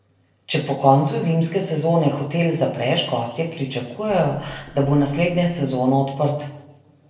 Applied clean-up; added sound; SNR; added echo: neural separator model SepFormer DNS4.